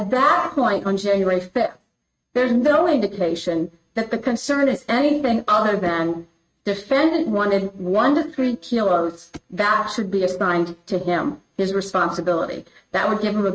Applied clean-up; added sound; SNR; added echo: neural mask model RNNoise.